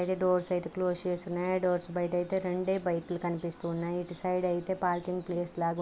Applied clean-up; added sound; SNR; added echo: none; none; none; none.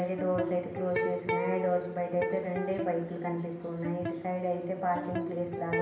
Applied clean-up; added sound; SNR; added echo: none; Electric guitar; 4 dB; reverberation time 0.8 s.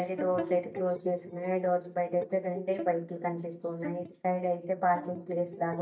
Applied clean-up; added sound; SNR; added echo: neural mask model DeepFilterNet 3.